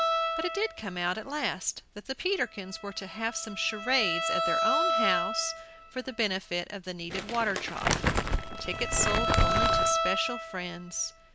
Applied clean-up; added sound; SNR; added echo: none; Bowed string instrument + Crumpling, crinkling; -2 dB; none.